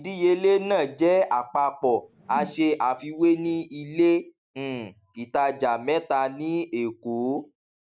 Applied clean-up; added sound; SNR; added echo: none; Whoosh, swoosh, swish; 17 dB; none.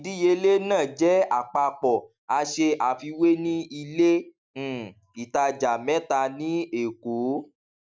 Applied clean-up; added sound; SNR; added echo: none; none; none; none.